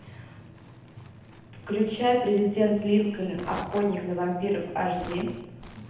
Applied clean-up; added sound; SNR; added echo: none; Crumpling, crinkling; 18 dB; reverberation time 0.9 s.